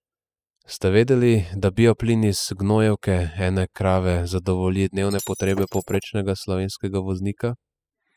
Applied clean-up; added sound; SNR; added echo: classical method spectral subtraction.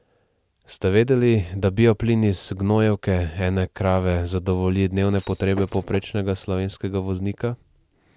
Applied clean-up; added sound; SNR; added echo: none; Shatter; 15 dB; none.